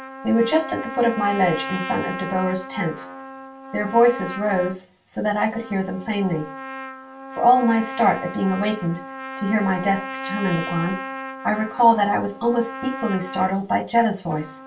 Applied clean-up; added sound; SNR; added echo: none; Trumpet; 11 dB; reverberation time 0.2 s.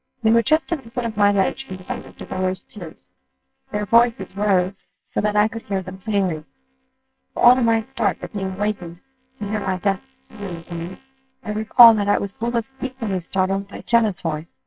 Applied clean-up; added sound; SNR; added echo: neural separator model SepFormer WHAMR!.